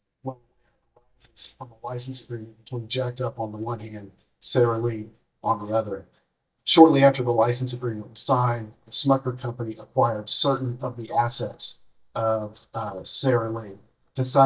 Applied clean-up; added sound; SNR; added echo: neural mask model DeepFilterNet 3.